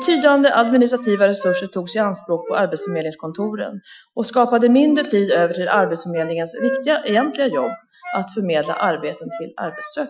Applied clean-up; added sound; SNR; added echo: classical method Wiener filter.